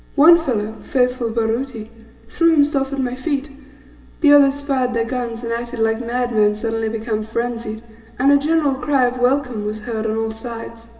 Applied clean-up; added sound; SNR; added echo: none; none; none; reverberation time 2.2 s.